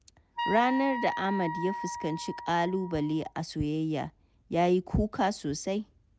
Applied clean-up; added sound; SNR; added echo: none; Wind instrument, woodwind instrument; 7 dB; none.